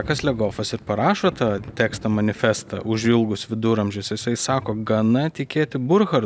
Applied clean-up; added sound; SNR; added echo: none; Thunder / Rain; 20 dB; none.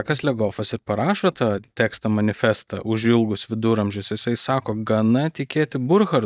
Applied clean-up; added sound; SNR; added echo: neural mask model DeepFilterNet 3.